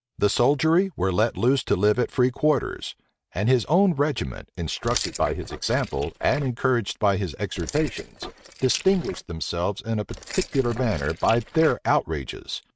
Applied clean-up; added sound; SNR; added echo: neural mask model RNNoise.